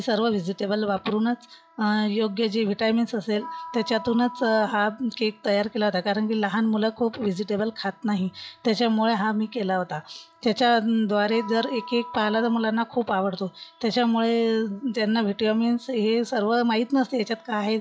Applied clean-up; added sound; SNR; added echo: classical method log-MMSE.